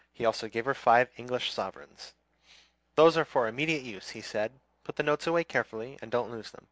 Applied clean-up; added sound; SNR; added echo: none; none; none; none.